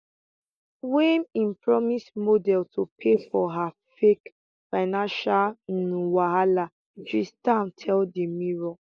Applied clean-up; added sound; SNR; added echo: neural mask model Resemble Enhance denoiser.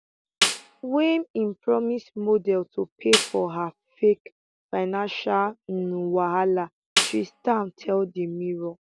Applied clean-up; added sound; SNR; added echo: none; Snare drum; 4 dB; none.